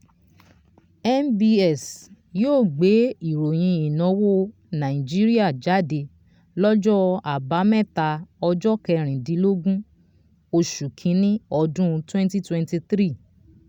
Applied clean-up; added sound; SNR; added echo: none; none; none; none.